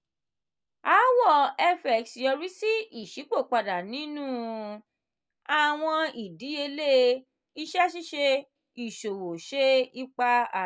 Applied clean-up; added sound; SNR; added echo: none; none; none; none.